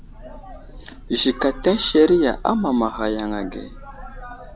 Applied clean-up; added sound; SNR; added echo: none; Bird / Breathing; 16 dB; none.